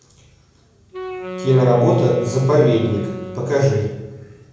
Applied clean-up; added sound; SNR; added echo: none; Wind instrument, woodwind instrument; 12 dB; reverberation time 0.9 s.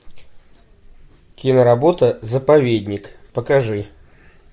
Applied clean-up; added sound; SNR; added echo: none; none; none; none.